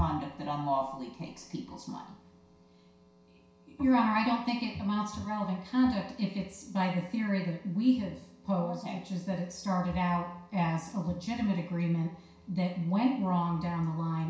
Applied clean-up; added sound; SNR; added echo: none; none; none; reverberation time 0.6 s.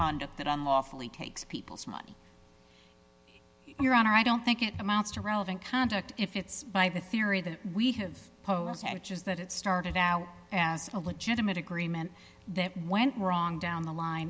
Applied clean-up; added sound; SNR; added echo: none; none; none; none.